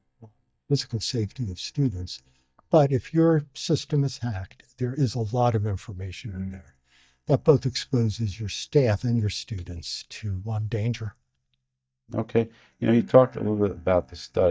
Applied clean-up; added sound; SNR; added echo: neural mask model DeepFilterNet 3.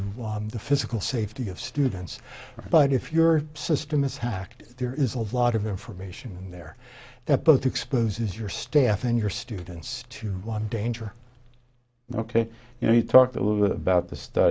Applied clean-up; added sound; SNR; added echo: none; none; none; none.